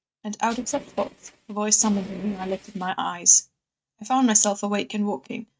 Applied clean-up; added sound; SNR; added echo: neural mask model RNNoise.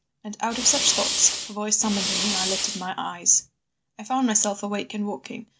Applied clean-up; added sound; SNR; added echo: none; Fire; 1 dB; none.